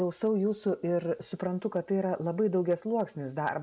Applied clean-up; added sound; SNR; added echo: none; none; none; none.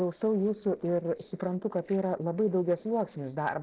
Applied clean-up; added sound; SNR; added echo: neural separator model SepFormer DNS4.